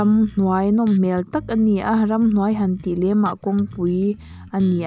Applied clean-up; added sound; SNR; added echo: none; Bass guitar; 20 dB; none.